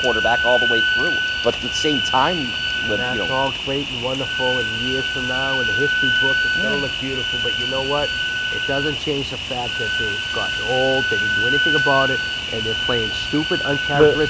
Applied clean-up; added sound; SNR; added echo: none; Cricket + Wind instrument, woodwind instrument; -2 dB; none.